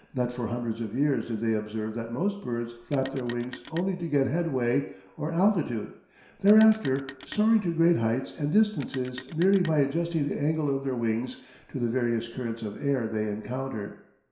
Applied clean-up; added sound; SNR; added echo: none; Telephone; 19 dB; reverberation time 0.7 s.